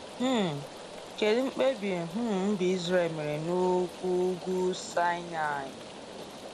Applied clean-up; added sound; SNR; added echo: none; Rain; 13 dB; none.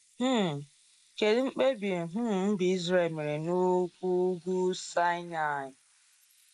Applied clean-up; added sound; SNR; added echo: neural mask model Resemble Enhance denoiser.